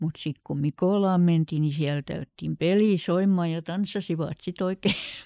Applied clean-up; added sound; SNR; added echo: neural mask model Resemble Enhance denoiser.